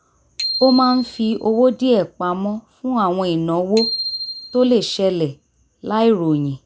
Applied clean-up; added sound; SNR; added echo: none; Bicycle bell; 12 dB; none.